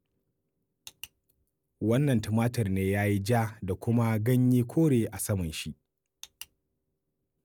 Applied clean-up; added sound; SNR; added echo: none; none; none; none.